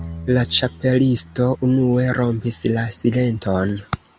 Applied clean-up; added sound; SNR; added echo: none; Bowed string instrument; 20 dB; none.